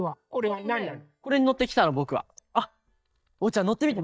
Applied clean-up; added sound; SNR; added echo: neural mask model DeepFilterNet 3.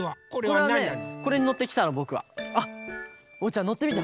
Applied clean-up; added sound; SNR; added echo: none; none; none; none.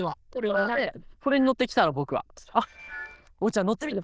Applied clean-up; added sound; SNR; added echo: neural diffusion model UNIVERSE++.